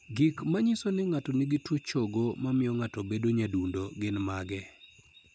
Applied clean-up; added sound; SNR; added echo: none; none; none; none.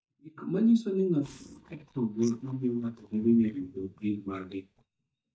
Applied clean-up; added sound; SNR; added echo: neural mask model DeepFilterNet 3.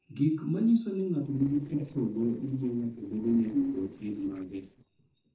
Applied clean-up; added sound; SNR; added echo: neural separator model SepFormer DNS4.